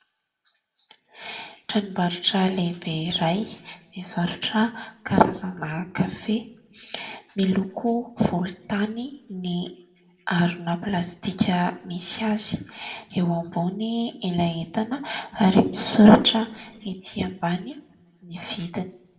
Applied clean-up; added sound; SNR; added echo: none; none; none; reverberation time 0.4 s.